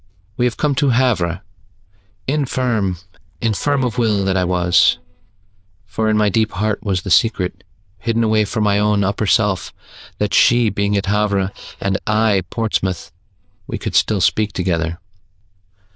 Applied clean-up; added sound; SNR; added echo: neural diffusion model UNIVERSE++.